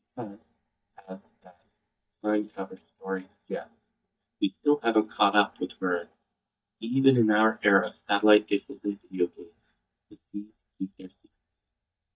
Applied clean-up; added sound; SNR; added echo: neural mask model DeepFilterNet 3.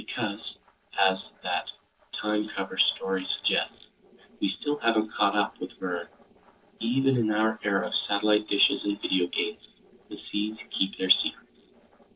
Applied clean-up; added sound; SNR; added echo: neural separator model SepFormer DNS4.